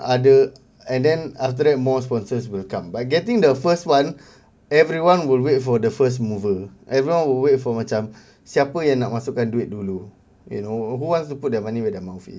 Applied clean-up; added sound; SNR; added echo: none; none; none; none.